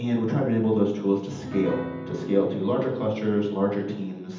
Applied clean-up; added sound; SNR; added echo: none; Piano; 12 dB; reverberation time 0.8 s.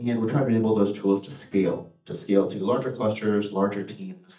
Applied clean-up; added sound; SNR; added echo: neural mask model DeepFilterNet 3.